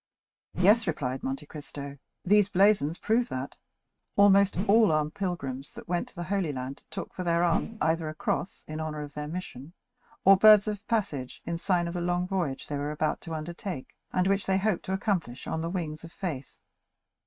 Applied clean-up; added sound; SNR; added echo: neural mask model RNNoise.